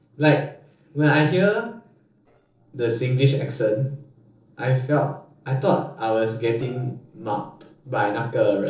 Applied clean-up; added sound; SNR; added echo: neural separator model SepFormer DNS4.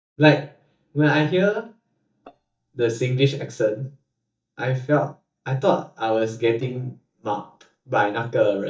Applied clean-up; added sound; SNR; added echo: neural mask model DeepFilterNet 3.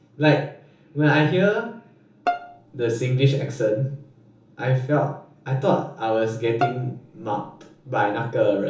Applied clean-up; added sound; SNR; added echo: none; Bowed string instrument; 10 dB; reverberation time 1.0 s.